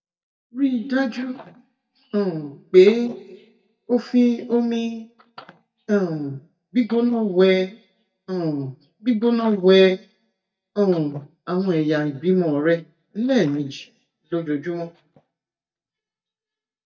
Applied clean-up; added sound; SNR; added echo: neural mask model DeepFilterNet 3.